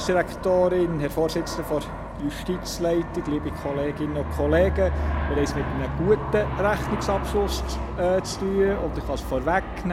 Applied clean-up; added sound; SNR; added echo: none; Aircraft; 4 dB; none.